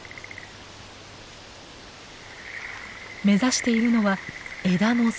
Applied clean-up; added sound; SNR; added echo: none; none; none; none.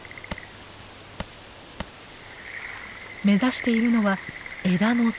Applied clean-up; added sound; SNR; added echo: none; Tap; 11 dB; none.